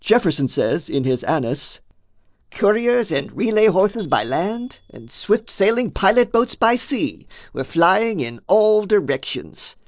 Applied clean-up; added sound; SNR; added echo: neural separator model SepFormer DNS4.